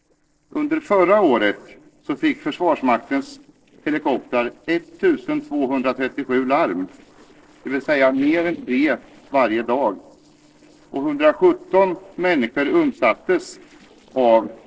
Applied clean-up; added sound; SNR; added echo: neural separator model SepFormer DNS4.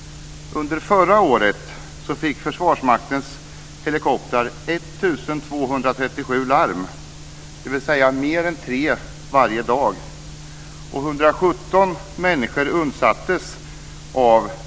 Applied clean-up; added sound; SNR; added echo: none; none; none; none.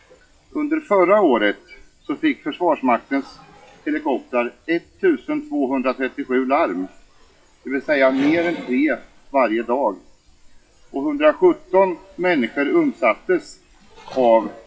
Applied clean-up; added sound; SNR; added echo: classical method WPE with log-MMSE.